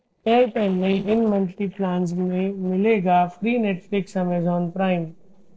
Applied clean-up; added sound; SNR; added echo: neural separator model SepFormer DNS4.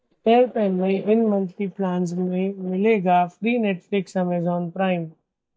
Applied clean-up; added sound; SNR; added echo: neural mask model DeepFilterNet 3.